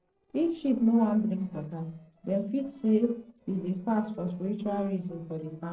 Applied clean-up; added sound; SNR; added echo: neural separator model SepFormer DNS4.